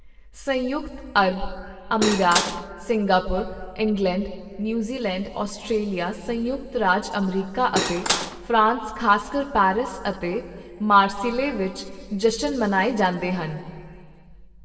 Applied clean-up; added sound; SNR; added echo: none; Cutlery, silverware / Dishes, pots, and pans; 2 dB; reverberation time 1.7 s.